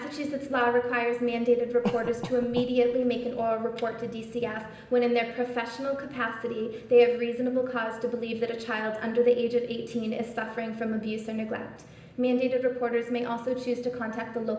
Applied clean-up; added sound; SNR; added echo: none; Cough; 11 dB; reverberation time 0.9 s.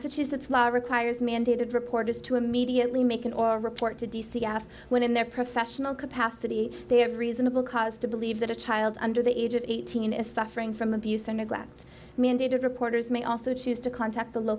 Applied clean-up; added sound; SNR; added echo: none; none; none; none.